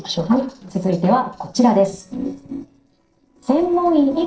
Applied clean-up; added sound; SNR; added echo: neural separator model SepFormer DNS4.